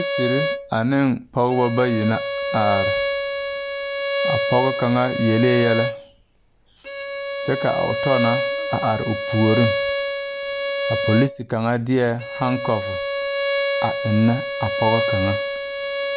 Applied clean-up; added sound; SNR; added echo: none; Bowed string instrument; 2 dB; none.